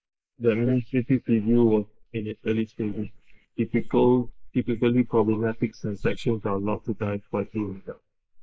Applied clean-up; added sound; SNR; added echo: neural mask model Resemble Enhance denoiser.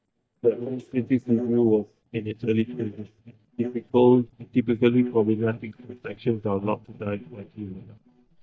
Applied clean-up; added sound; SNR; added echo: neural mask model DeepFilterNet 3.